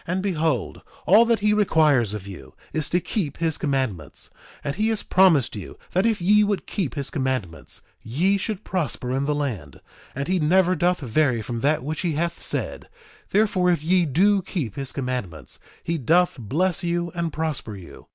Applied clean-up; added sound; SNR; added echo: none; none; none; none.